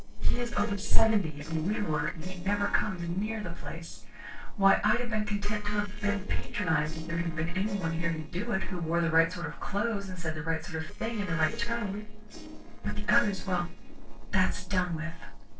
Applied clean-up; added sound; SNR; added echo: neural separator model SepFormer DNS4.